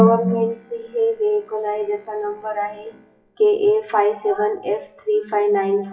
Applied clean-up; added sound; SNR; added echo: classical method WPE with log-MMSE.